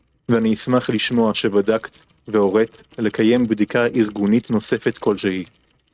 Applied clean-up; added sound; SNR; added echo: neural mask model RNNoise.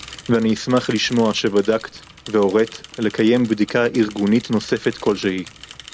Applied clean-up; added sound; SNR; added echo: none; Mechanisms / Bicycle; 20 dB; none.